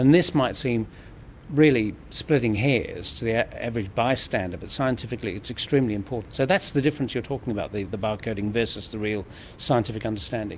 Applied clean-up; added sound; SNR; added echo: none; none; none; none.